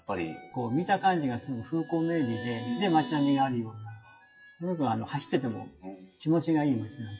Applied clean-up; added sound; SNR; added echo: classical method WPE with log-MMSE.